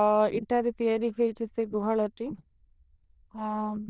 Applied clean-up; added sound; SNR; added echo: neural diffusion model UNIVERSE++.